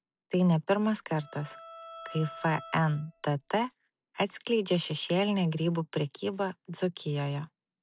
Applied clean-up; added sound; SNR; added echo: none; Bowed string instrument; 17 dB; none.